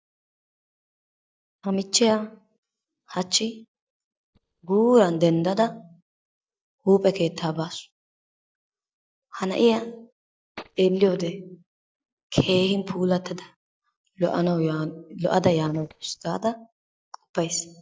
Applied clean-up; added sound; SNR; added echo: neural mask model DeepFilterNet 3.